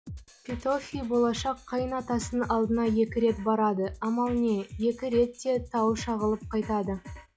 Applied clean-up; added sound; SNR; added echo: classical method log-MMSE.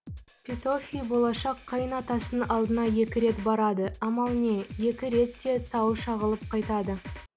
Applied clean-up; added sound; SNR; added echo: none; Drum kit; 13 dB; none.